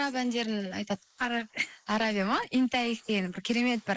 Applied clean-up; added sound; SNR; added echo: neural mask model Resemble Enhance denoiser.